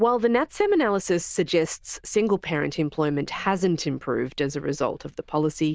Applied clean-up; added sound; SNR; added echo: neural diffusion model UNIVERSE++.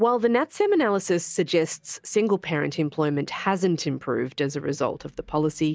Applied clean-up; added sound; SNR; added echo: neural mask model DeepFilterNet 3.